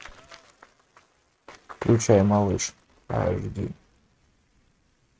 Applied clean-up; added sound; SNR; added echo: neural mask model RNNoise.